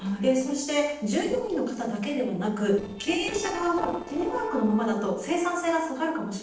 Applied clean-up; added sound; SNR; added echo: neural separator model SepFormer DNS4.